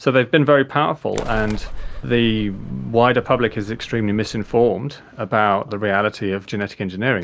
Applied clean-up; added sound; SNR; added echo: none; Bird; 11 dB; none.